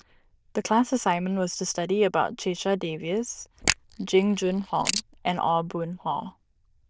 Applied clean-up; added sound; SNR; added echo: neural diffusion model UNIVERSE++.